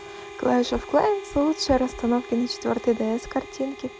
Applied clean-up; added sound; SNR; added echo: none; Harmonica; 15 dB; none.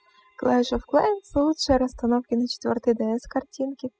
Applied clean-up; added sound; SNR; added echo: classical method spectral subtraction.